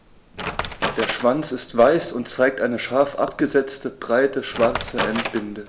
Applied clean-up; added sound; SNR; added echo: none; Wood; 10 dB; none.